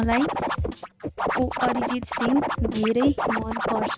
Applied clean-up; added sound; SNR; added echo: neural mask model RNNoise.